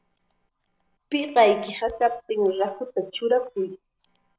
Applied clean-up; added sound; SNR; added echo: neural separator model SepFormer DNS4.